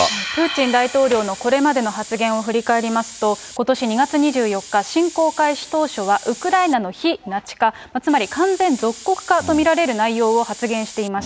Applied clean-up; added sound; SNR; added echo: none; Hiss; 17 dB; none.